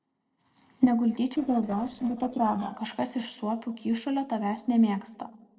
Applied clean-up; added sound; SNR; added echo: neural separator model SepFormer DNS4.